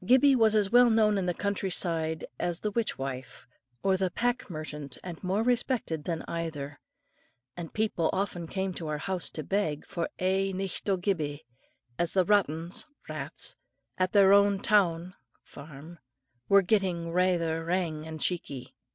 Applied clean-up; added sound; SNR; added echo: none; none; none; none.